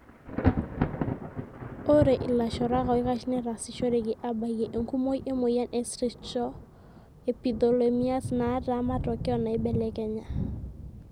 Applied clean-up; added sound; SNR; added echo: none; Thunder; 6 dB; none.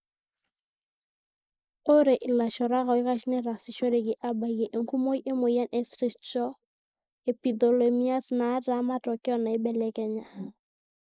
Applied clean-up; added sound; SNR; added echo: neural mask model Resemble Enhance denoiser.